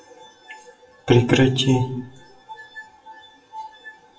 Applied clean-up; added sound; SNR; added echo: classical method WPE with log-MMSE.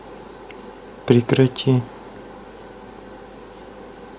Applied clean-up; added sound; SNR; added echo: none; none; none; none.